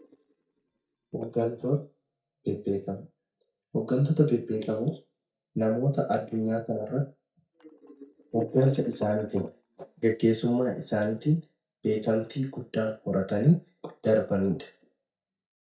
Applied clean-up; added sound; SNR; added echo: neural mask model DeepFilterNet 3.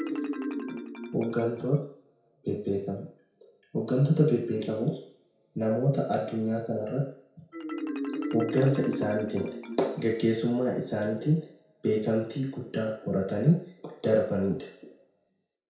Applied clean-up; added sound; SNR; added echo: none; Marimba, xylophone; 11 dB; reverberation time 0.5 s.